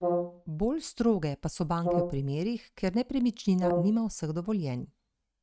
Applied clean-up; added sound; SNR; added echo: neural mask model RNNoise.